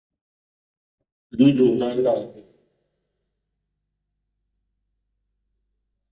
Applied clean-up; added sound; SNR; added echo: neural mask model DeepFilterNet 3.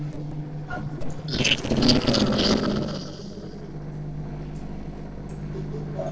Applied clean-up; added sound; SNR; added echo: neural separator model SepFormer DNS4.